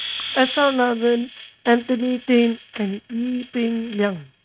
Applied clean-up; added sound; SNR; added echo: neural mask model RNNoise.